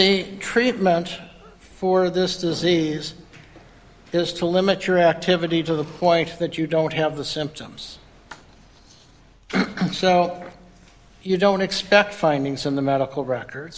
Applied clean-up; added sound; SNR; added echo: none; none; none; none.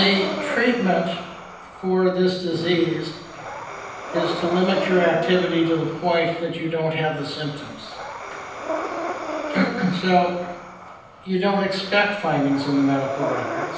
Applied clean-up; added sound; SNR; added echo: none; Breathing; 9 dB; reverberation time 0.9 s.